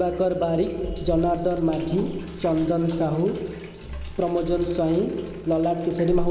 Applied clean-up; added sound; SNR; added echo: none; Sink (filling or washing); 10 dB; none.